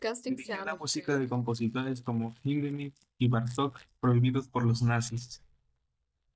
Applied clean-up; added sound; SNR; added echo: neural mask model DeepFilterNet 3.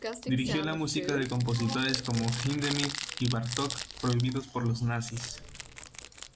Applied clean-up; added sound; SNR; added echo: none; Crumpling, crinkling; 8 dB; none.